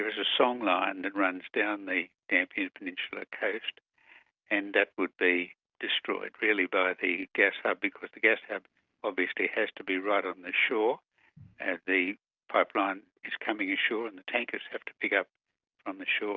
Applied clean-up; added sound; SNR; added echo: none; none; none; none.